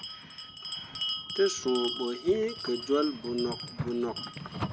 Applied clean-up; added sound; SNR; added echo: none; Bell; 6 dB; none.